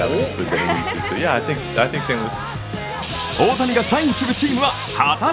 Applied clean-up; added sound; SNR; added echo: none; none; none; none.